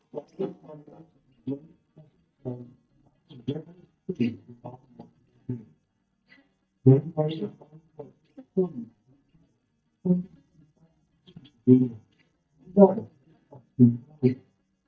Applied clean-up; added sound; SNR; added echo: neural mask model DeepFilterNet 3.